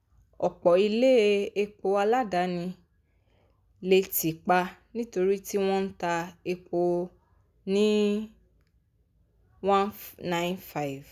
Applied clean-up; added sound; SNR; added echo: none; none; none; none.